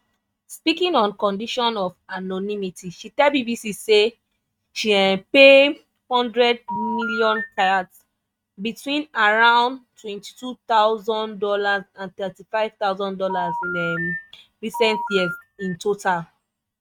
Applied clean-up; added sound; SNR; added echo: neural mask model RNNoise.